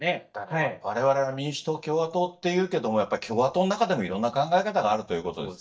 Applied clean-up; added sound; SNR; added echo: neural mask model DeepFilterNet 3.